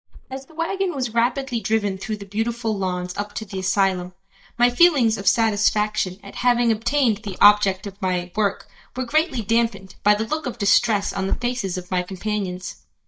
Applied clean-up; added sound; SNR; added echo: neural mask model DeepFilterNet 3.